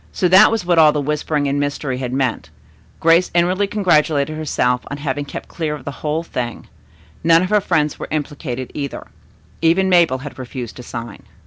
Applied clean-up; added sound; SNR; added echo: none; none; none; none.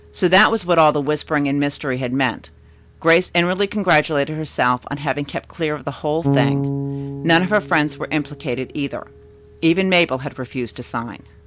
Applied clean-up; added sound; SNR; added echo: none; Bass guitar; 10 dB; none.